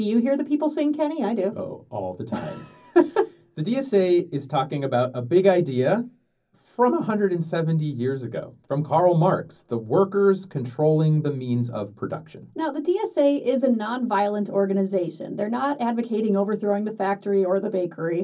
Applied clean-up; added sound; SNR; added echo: none; none; none; reverberation time 0.4 s.